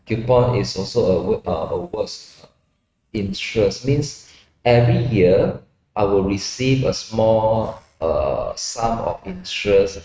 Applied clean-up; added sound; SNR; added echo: neural mask model RNNoise.